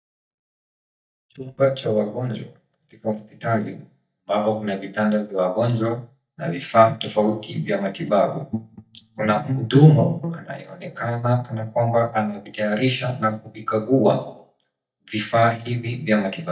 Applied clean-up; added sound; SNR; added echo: neural mask model DeepFilterNet 3.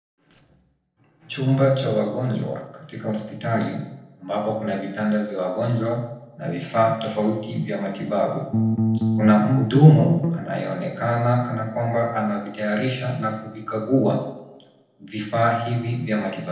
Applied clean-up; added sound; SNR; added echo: neural separator model SepFormer DNS4.